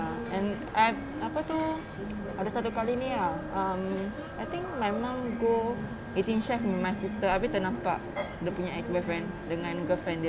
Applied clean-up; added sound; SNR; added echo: none; none; none; none.